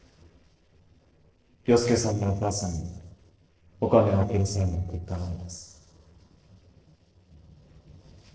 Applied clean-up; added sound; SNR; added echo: neural separator model SepFormer DNS4.